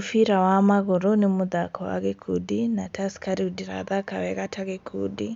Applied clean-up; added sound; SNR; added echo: none; none; none; none.